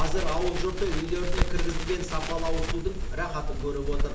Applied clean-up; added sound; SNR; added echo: none; Crackle; -5 dB; reverberation time 0.6 s.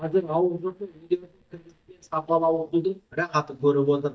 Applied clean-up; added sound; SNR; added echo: neural mask model DeepFilterNet 3.